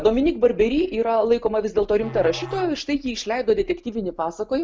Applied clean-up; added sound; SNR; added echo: none; Musical instrument; 18 dB; none.